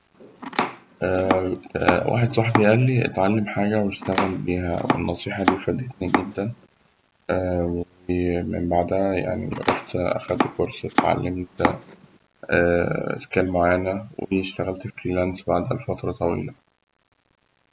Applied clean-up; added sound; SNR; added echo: none; Domestic sounds, home sounds; 4 dB; none.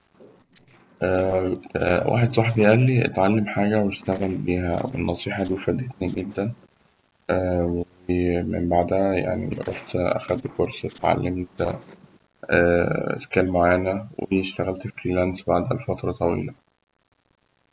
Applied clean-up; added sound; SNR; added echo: neural separator model SepFormer DNS4.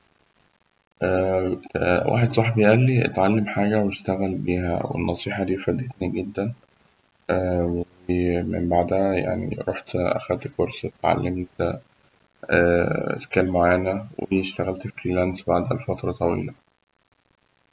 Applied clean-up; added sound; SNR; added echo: none; none; none; none.